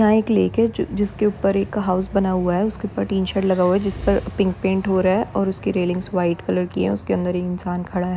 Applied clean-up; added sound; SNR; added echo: none; none; none; none.